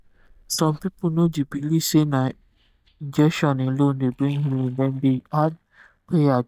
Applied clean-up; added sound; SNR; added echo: neural mask model DeepFilterNet 3.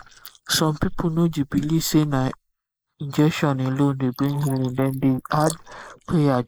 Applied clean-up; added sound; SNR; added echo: neural mask model Resemble Enhance denoiser.